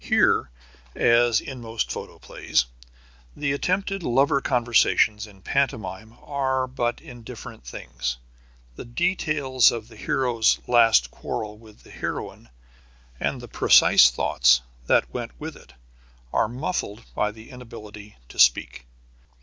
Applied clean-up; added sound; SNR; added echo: none; none; none; none.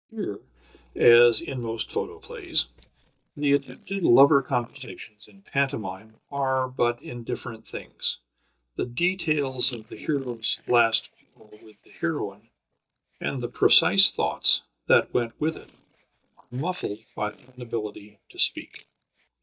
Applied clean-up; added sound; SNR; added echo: neural mask model DeepFilterNet 3.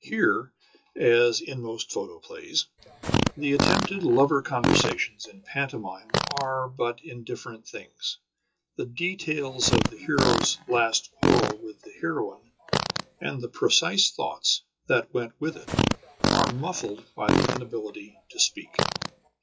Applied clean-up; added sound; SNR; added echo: classical method WPE with log-MMSE.